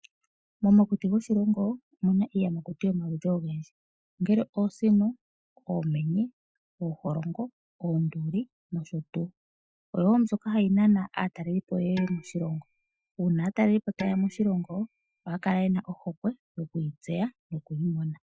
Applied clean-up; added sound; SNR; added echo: classical method Wiener filter.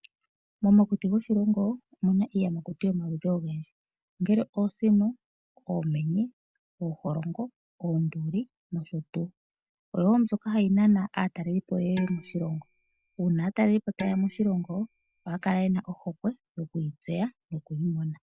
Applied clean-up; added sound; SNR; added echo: none; Dishes, pots, and pans; 18 dB; none.